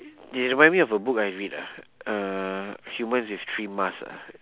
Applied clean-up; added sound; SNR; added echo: none; none; none; none.